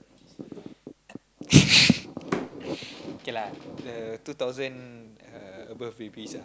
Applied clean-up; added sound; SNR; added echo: none; none; none; none.